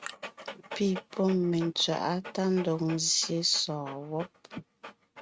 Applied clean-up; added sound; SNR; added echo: neural mask model RNNoise.